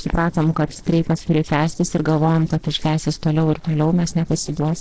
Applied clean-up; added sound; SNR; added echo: neural separator model SepFormer DNS4.